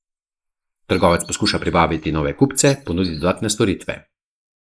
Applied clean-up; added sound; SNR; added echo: neural mask model Resemble Enhance denoiser.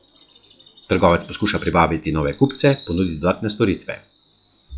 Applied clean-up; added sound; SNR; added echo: classical method log-MMSE.